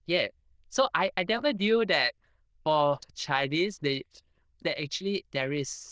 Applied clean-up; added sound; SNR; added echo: neural diffusion model UNIVERSE++.